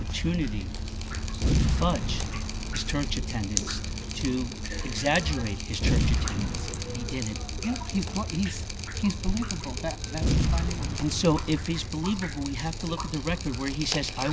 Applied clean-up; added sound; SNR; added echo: none; Boom + Drip; -1 dB; none.